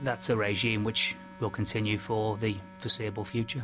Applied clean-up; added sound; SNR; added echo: none; Wind instrument, woodwind instrument; 18 dB; none.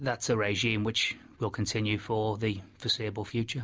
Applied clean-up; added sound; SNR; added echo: none; none; none; none.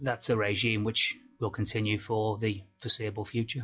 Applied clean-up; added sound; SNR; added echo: classical method log-MMSE.